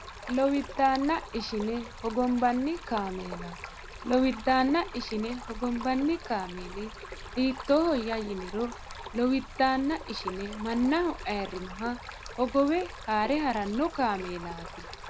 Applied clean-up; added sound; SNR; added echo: none; Stream; 12 dB; none.